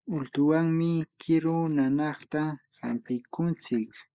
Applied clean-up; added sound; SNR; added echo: neural mask model Resemble Enhance denoiser.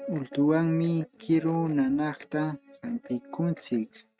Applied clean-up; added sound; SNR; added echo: neural mask model RNNoise.